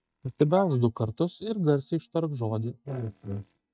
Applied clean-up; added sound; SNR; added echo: neural mask model DeepFilterNet 3.